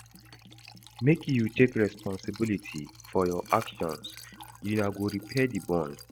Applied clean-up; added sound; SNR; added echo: none; Liquid; 18 dB; none.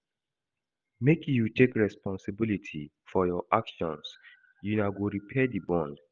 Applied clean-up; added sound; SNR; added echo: none; none; none; none.